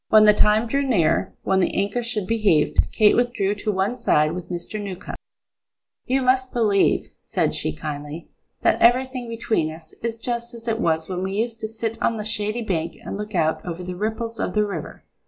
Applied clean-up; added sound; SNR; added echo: none; none; none; none.